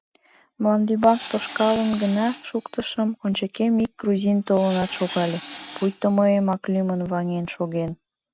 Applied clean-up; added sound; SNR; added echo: none; Tools; 12 dB; none.